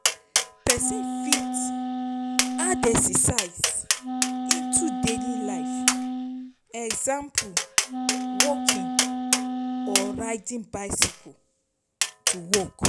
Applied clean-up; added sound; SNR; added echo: none; Tap + Wind instrument, woodwind instrument; -3 dB; none.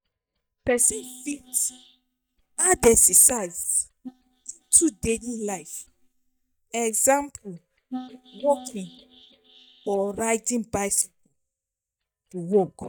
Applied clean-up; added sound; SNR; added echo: neural mask model DeepFilterNet 3.